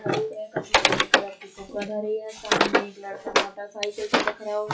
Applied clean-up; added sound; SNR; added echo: classical method WPE with log-MMSE.